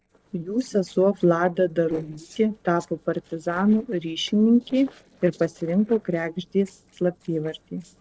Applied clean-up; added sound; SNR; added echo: neural separator model SepFormer DNS4.